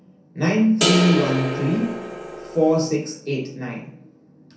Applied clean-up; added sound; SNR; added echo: none; Crash cymbal; 3 dB; reverberation time 0.6 s.